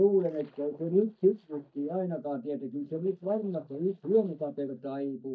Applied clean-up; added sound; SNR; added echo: neural mask model DeepFilterNet 3.